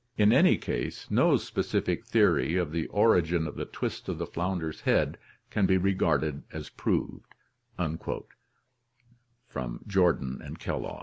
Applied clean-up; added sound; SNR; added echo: none; none; none; none.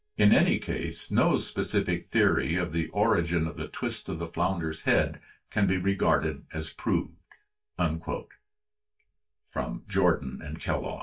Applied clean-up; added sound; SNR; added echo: neural mask model DeepFilterNet 3.